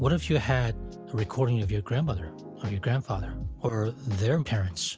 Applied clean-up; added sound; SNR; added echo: none; none; none; none.